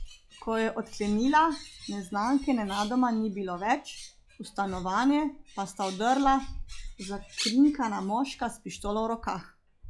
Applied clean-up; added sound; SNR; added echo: classical method log-MMSE.